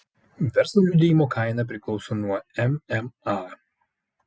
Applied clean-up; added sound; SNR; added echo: none; none; none; none.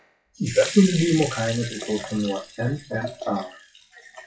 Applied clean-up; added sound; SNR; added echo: classical method WPE with log-MMSE.